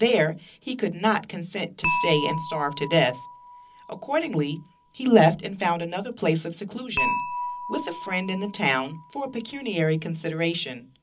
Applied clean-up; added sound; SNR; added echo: none; Dishes, pots, and pans / Chink, clink; 9 dB; reverberation time 0.4 s.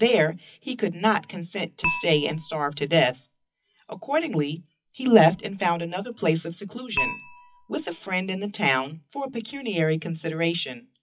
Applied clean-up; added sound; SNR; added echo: classical method WPE with log-MMSE.